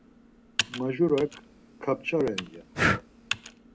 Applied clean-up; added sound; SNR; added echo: none; Breathing + Computer keyboard; 3 dB; none.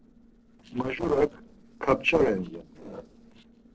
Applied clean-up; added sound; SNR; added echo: neural separator model SepFormer DNS4.